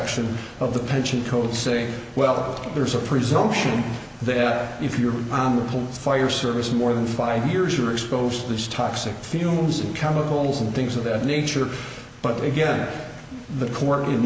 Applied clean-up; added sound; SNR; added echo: none; none; none; none.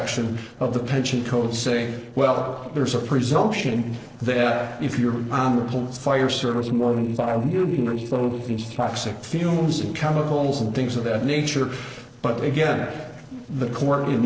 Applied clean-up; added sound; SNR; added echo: neural separator model SepFormer DNS4.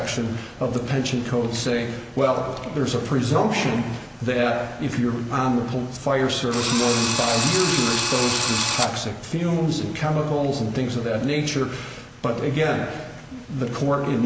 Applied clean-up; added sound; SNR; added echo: none; Drill; 1 dB; none.